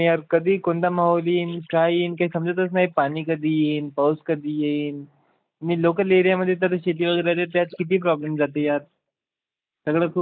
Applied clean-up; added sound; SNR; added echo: neural mask model Resemble Enhance denoiser.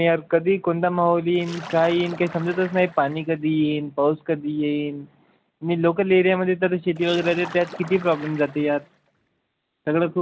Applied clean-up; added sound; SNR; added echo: none; Splash, splatter; 17 dB; none.